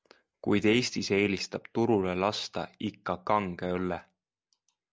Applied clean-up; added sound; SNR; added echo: none; none; none; none.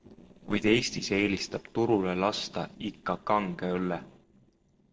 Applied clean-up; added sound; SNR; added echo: neural separator model SepFormer DNS4.